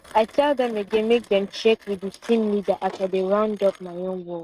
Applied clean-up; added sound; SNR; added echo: neural mask model RNNoise.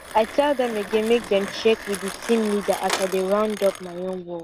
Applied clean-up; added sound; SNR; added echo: none; Sliding door + Mechanisms; 11 dB; none.